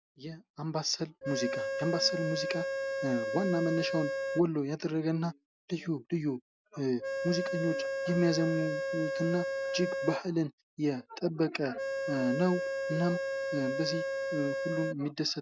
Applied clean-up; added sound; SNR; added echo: none; Organ; 1 dB; none.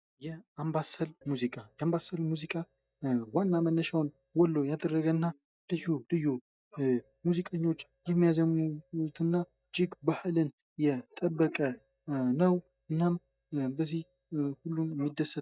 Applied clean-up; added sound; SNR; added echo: neural mask model DeepFilterNet 3.